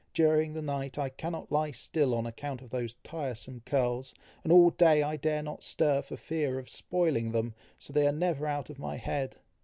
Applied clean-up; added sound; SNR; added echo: none; none; none; none.